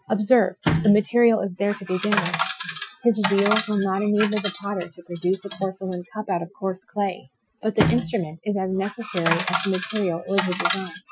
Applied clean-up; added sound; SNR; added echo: classical method Wiener filter.